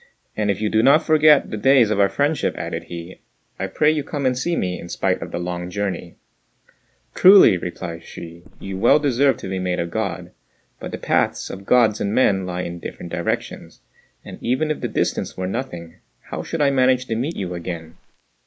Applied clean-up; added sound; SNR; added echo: neural mask model Resemble Enhance denoiser.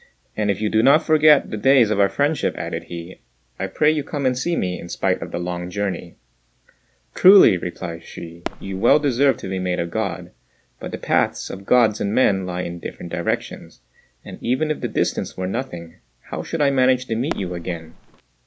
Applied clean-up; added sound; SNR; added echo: none; Fireworks; 12 dB; none.